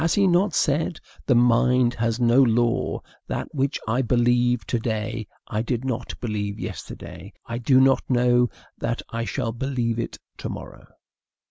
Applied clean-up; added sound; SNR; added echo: none; none; none; none.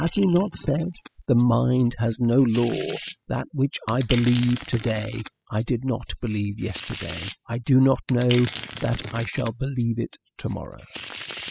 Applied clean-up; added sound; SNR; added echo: classical method spectral subtraction.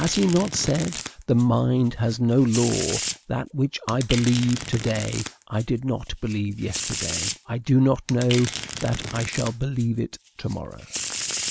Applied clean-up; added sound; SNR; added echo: none; Domestic sounds, home sounds; 9 dB; none.